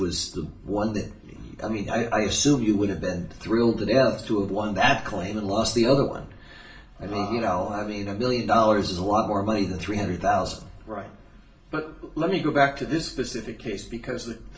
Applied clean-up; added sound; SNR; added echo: none; none; none; reverberation time 0.4 s.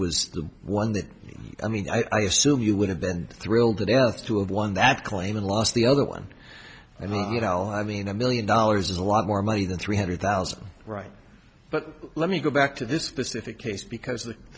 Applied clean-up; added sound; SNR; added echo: none; none; none; none.